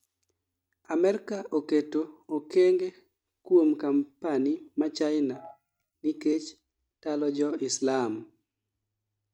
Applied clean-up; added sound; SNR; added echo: neural mask model RNNoise.